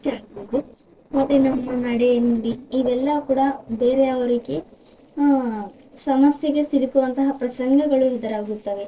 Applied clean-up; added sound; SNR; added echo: neural separator model SepFormer DNS4.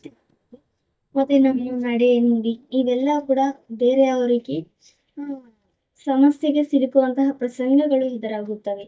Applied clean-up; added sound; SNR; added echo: neural mask model DeepFilterNet 3.